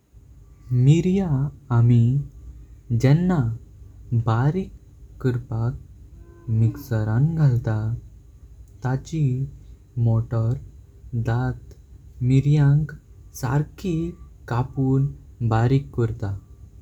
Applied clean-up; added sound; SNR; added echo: none; none; none; none.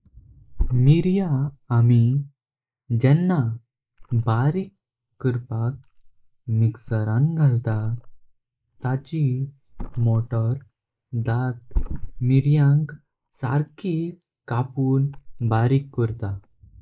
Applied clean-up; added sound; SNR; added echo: neural mask model Resemble Enhance denoiser.